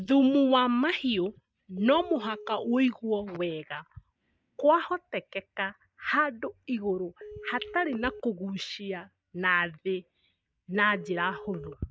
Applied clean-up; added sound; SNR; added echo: neural mask model DeepFilterNet 3.